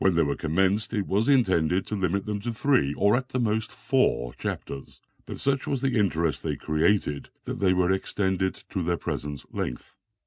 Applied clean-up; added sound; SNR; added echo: none; none; none; none.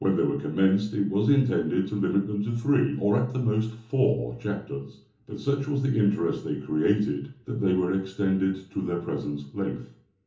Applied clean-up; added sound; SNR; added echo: none; none; none; reverberation time 1.2 s.